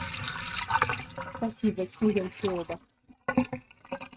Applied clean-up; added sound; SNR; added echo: neural mask model RNNoise.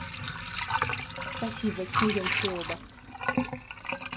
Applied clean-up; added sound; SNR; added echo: none; Sink (filling or washing) / Water; -3 dB; none.